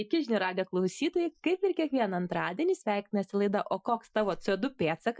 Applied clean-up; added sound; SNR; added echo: classical method Wiener filter.